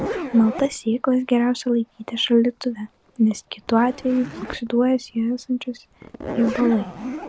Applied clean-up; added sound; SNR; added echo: none; Zipper (clothing); 12 dB; none.